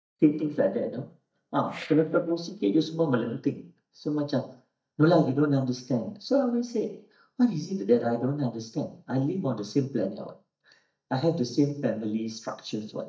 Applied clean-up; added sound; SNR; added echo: neural mask model DeepFilterNet 3.